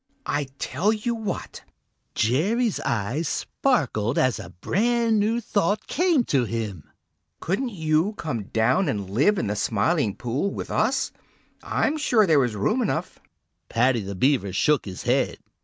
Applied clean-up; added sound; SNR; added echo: none; none; none; none.